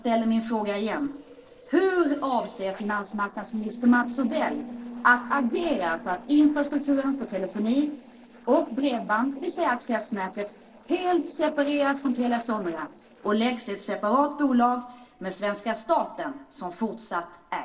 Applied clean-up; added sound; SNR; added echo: neural separator model SepFormer DNS4.